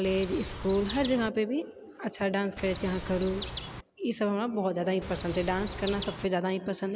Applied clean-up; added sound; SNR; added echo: none; Chirp, tweet; 9 dB; none.